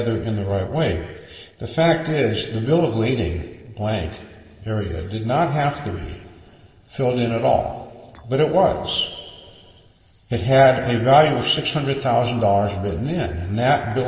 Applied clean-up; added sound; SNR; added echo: neural separator model SepFormer DNS4.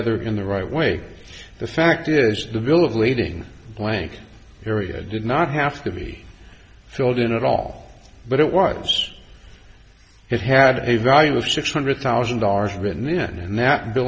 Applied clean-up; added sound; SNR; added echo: none; none; none; none.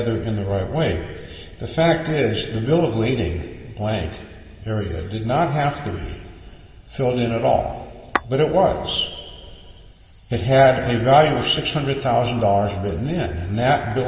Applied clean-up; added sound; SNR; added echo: none; Tap / Glass; 10 dB; reverberation time 2.9 s.